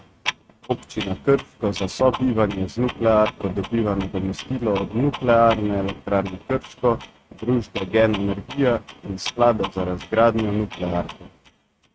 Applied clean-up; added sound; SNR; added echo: neural mask model RNNoise.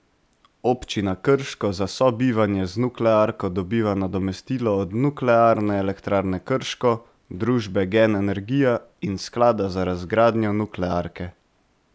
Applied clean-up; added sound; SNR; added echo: none; none; none; none.